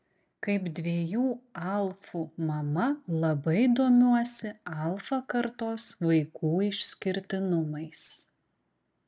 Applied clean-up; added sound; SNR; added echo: none; none; none; none.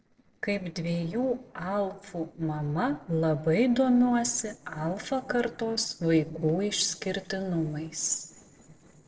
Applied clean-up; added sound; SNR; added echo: neural separator model SepFormer DNS4.